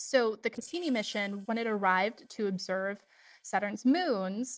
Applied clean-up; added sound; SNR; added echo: neural separator model SepFormer DNS4.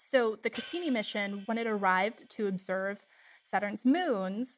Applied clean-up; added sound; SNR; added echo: none; Hi-hat; 18 dB; none.